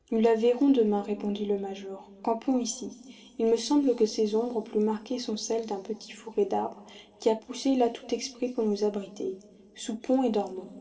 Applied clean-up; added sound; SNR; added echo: none; none; none; reverberation time 2.4 s.